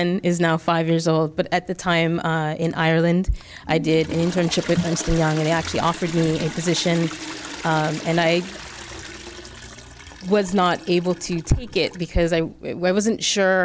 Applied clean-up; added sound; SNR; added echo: none; Toilet flush; 15 dB; none.